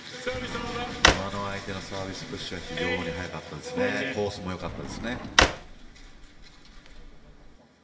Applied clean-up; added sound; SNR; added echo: none; Drawer open or close; -3 dB; reverberation time 1.7 s.